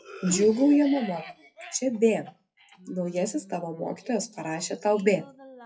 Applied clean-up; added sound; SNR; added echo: classical method WPE with log-MMSE.